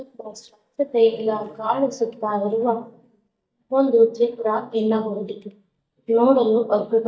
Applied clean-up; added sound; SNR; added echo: neural mask model DeepFilterNet 3.